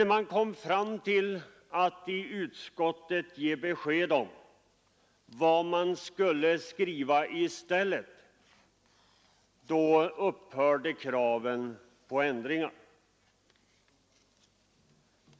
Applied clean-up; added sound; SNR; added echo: none; none; none; none.